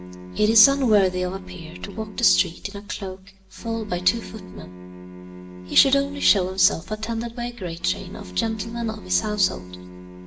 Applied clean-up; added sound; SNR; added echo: none; Bowed string instrument; 13 dB; reverberation time 0.5 s.